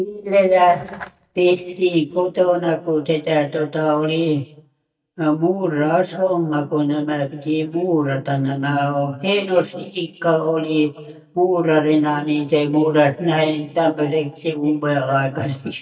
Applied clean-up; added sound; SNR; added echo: neural mask model DeepFilterNet 3.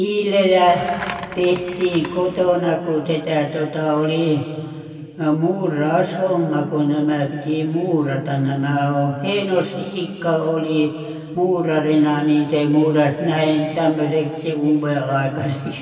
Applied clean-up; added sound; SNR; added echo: none; Skateboard; 14 dB; reverberation time 2.3 s.